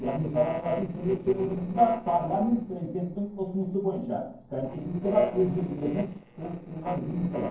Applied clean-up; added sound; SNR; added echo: neural separator model SepFormer DNS4.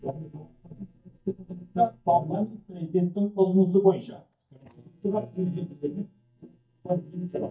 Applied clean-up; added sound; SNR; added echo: neural mask model DeepFilterNet 3.